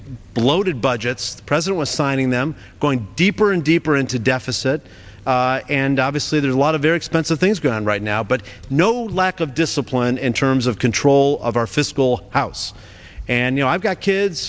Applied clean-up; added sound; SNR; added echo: none; none; none; none.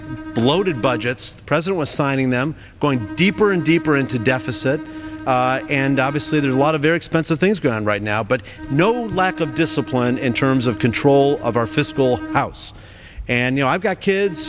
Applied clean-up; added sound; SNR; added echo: none; Bowed string instrument; 14 dB; none.